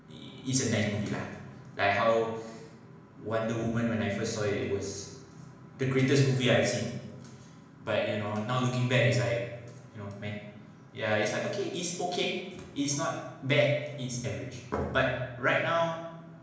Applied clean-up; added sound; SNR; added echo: none; none; none; reverberation time 1.0 s.